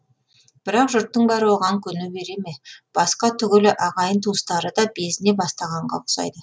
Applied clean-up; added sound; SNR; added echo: none; none; none; none.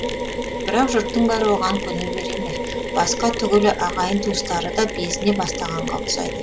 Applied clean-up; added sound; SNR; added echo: none; Mechanisms; 4 dB; none.